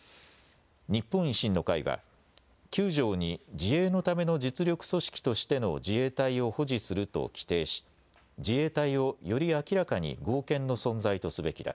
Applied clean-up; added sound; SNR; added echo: none; none; none; none.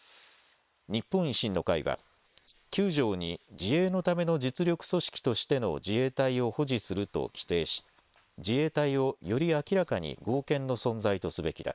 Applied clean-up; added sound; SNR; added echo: neural separator model SepFormer WHAM!.